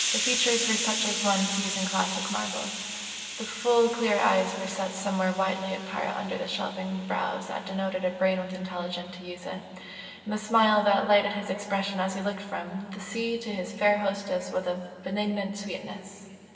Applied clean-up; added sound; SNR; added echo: none; Hiss; 8 dB; reverberation time 2.7 s.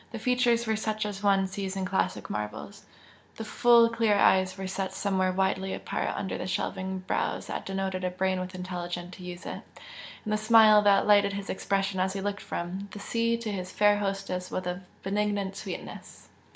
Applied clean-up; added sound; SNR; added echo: none; none; none; none.